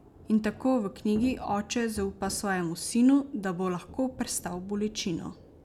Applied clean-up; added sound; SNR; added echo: none; Thunder / Rain; 19 dB; none.